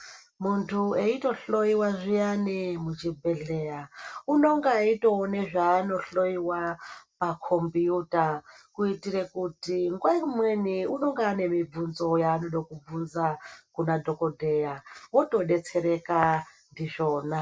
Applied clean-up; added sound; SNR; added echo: none; none; none; none.